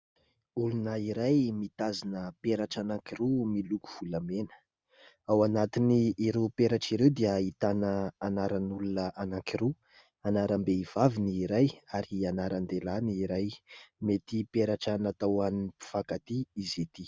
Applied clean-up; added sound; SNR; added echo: none; none; none; none.